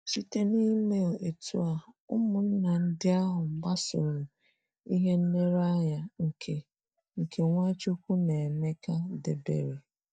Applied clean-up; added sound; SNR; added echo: neural mask model DeepFilterNet 3.